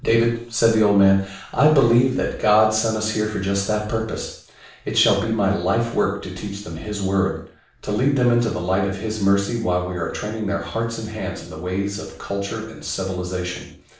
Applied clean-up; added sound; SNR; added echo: none; none; none; reverberation time 0.5 s.